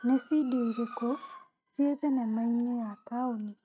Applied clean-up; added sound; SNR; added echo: neural mask model RNNoise.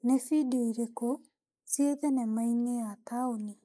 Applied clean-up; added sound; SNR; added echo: neural mask model Resemble Enhance denoiser.